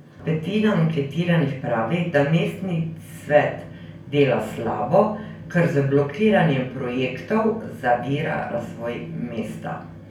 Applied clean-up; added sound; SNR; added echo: none; none; none; reverberation time 0.4 s.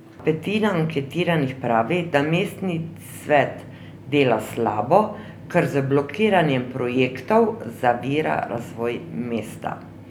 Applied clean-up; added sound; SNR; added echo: none; none; none; none.